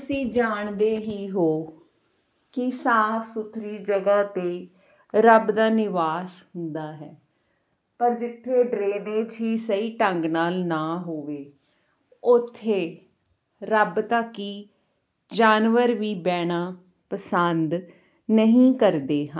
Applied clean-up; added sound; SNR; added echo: none; none; none; none.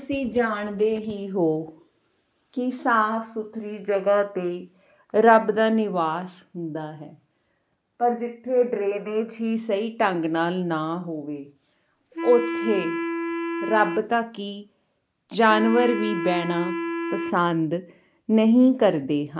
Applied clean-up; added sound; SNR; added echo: none; Wind instrument, woodwind instrument; 5 dB; none.